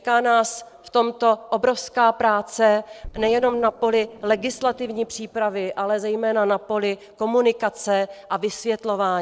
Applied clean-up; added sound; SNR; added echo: neural separator model SepFormer DNS4.